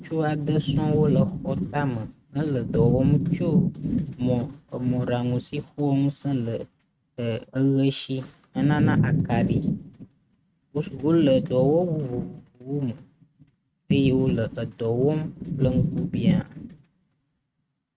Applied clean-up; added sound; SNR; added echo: neural mask model RNNoise.